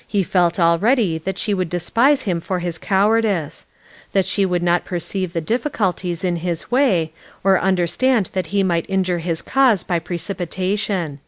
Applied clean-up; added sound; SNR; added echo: none; none; none; none.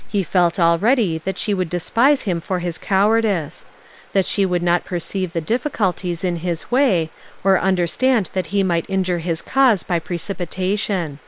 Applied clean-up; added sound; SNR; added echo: neural separator model SepFormer WHAM!.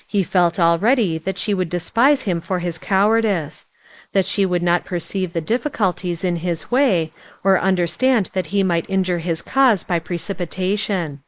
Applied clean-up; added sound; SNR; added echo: neural mask model Resemble Enhance denoiser.